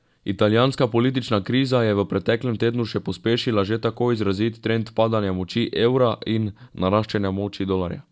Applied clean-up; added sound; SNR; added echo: none; none; none; none.